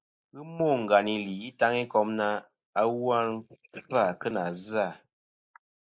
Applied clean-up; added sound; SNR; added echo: neural mask model Resemble Enhance denoiser.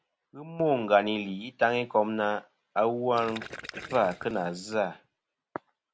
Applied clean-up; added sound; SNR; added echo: none; Gurgling; 15 dB; none.